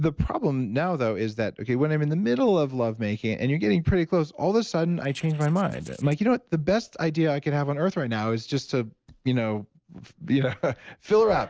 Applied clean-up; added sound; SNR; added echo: neural separator model SepFormer DNS4.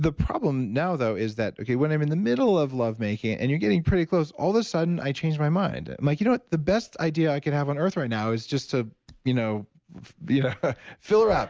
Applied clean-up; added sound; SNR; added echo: none; none; none; none.